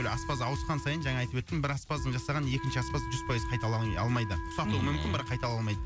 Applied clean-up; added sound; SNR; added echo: none; Wind instrument, woodwind instrument; 11 dB; none.